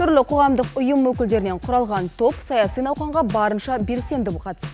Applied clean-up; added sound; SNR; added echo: none; Drum kit; 14 dB; none.